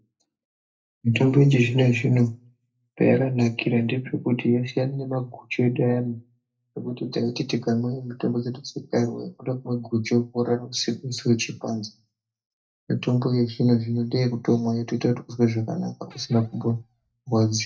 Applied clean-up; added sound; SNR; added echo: neural mask model DeepFilterNet 3.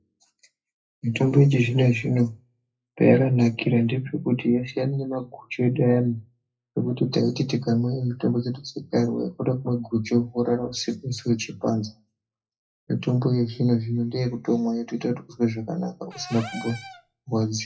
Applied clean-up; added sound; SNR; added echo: classical method WPE with log-MMSE.